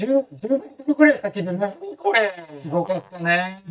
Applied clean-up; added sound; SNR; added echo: neural mask model DeepFilterNet 3.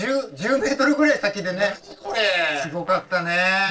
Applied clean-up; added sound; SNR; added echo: neural separator model SepFormer DNS4.